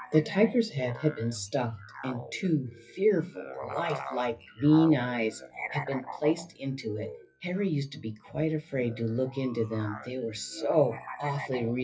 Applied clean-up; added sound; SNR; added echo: classical method WPE with log-MMSE.